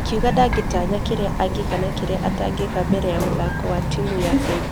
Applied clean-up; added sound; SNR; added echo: none; Bird vocalization, bird call, bird song; -2 dB; none.